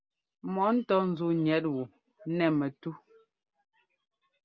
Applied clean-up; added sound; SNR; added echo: none; none; none; none.